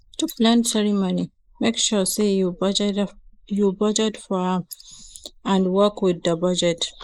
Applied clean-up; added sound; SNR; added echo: neural mask model Resemble Enhance denoiser.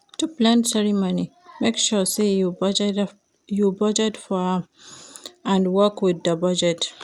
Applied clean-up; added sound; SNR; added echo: none; none; none; none.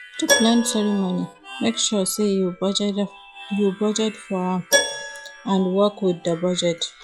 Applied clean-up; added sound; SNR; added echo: classical method log-MMSE.